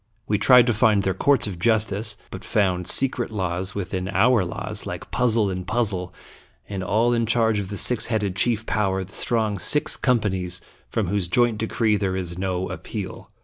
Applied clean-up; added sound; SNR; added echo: none; none; none; none.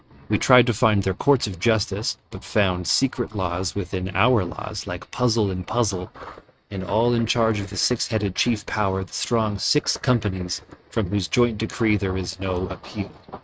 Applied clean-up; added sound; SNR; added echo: neural mask model RNNoise.